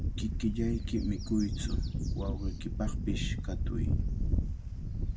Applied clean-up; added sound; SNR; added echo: none; Wind / Bird; -4 dB; none.